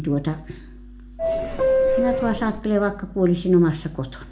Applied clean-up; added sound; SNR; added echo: none; Subway, metro, underground / Doorbell; -2 dB; reverberation time 0.3 s.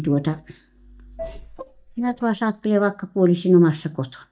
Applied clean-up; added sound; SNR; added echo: neural mask model DeepFilterNet 3.